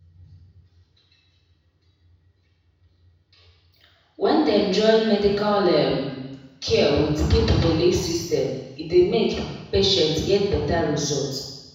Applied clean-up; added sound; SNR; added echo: none; none; none; reverberation time 1.1 s.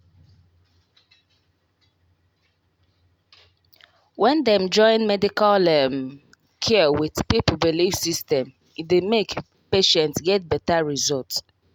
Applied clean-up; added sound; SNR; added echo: none; none; none; none.